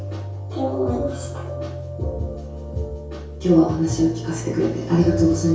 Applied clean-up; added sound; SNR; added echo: none; none; none; reverberation time 0.6 s.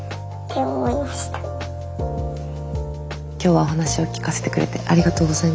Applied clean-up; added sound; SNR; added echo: none; none; none; none.